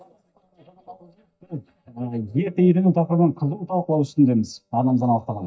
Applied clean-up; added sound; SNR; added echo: neural mask model DeepFilterNet 3.